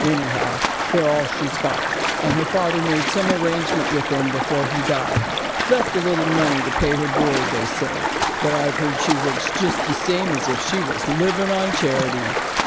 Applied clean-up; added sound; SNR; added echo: none; Stream; 0 dB; none.